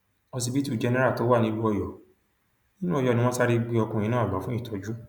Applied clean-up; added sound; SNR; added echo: none; none; none; none.